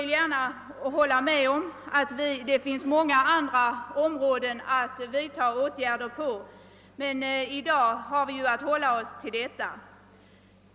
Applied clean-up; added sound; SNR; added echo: none; none; none; none.